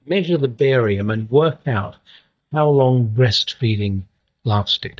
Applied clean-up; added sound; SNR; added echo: neural mask model DeepFilterNet 3.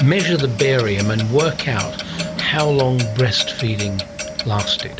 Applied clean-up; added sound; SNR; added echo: none; Clock; 9 dB; none.